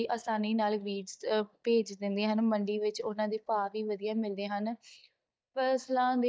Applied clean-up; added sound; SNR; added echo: neural mask model DeepFilterNet 3.